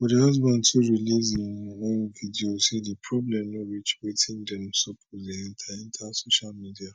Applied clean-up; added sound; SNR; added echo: neural mask model DeepFilterNet 3.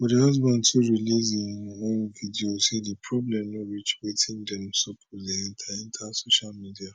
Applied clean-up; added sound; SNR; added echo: none; none; none; none.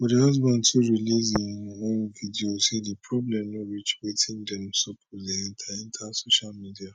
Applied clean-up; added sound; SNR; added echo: neural mask model RNNoise.